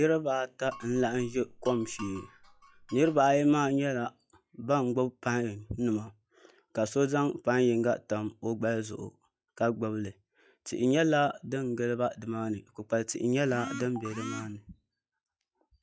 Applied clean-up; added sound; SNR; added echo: classical method log-MMSE.